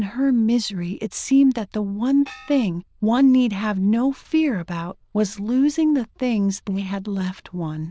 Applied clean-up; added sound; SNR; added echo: neural diffusion model UNIVERSE++.